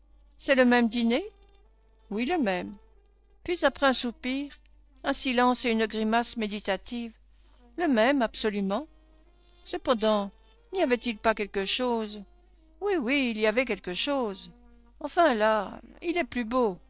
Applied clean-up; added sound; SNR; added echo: neural separator model SepFormer DNS4.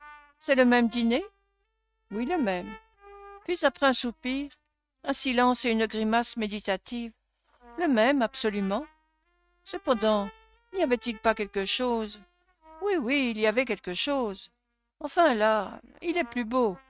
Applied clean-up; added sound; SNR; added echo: neural mask model RNNoise.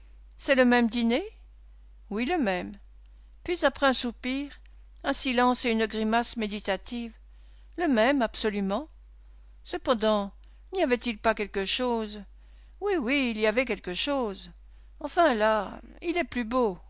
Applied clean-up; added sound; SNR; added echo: none; none; none; none.